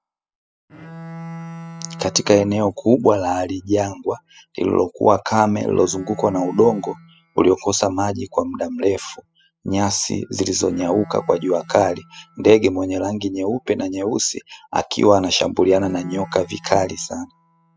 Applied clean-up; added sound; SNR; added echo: classical method spectral subtraction.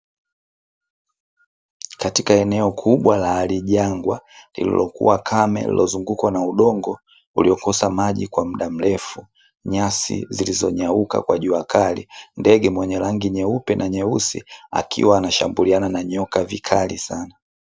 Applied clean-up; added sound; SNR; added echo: none; none; none; none.